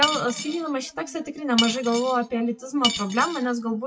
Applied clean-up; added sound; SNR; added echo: classical method WPE with log-MMSE.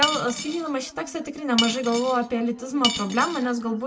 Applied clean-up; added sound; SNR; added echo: none; Cutlery, silverware / Dishes, pots, and pans; 4 dB; reverberation time 1.3 s.